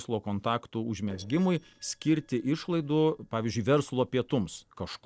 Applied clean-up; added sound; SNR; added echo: neural separator model SepFormer DNS4.